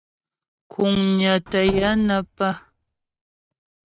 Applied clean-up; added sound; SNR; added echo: neural mask model RNNoise.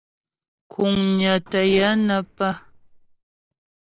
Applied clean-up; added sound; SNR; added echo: neural separator model SepFormer DNS4.